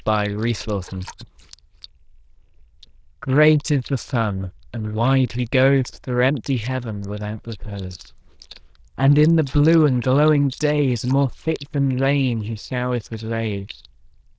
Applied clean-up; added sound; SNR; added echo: neural diffusion model UNIVERSE++.